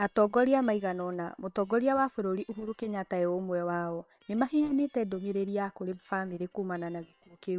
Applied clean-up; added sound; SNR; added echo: neural separator model SepFormer WHAM!.